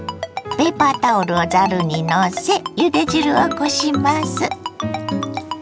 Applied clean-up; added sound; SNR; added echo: none; Ringtone; 10 dB; none.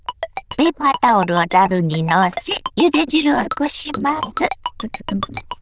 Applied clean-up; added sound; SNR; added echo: neural diffusion model UNIVERSE++.